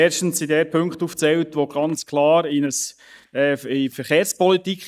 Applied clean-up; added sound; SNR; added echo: neural mask model DeepFilterNet 3.